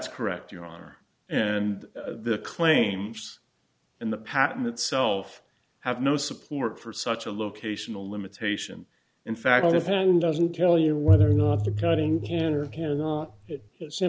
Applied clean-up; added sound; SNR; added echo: none; Bowed string instrument; -1 dB; none.